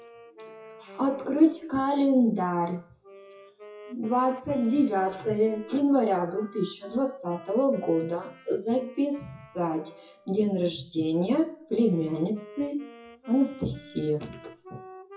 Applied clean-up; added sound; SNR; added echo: classical method WPE with log-MMSE.